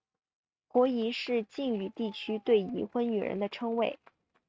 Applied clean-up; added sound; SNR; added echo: neural mask model RNNoise.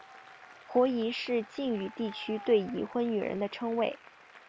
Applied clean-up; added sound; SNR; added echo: none; Applause; 19 dB; none.